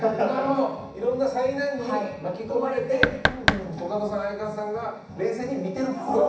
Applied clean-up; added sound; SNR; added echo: none; Knock; -1 dB; reverberation time 0.7 s.